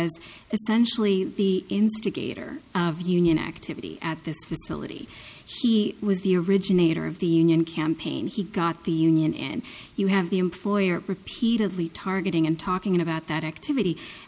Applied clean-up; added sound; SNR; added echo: none; none; none; none.